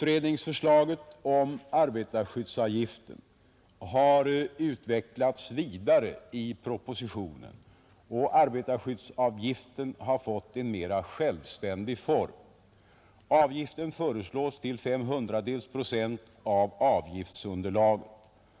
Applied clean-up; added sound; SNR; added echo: none; none; none; none.